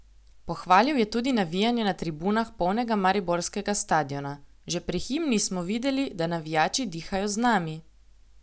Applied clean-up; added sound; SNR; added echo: none; none; none; none.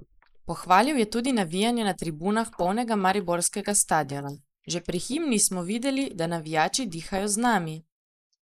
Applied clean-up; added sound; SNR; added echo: neural mask model Resemble Enhance denoiser.